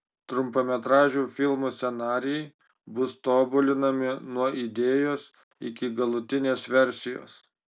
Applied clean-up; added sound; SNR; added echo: none; none; none; none.